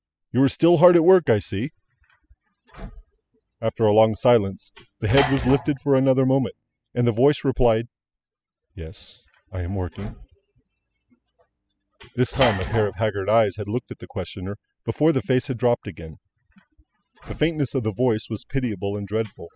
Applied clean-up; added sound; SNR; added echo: classical method spectral subtraction.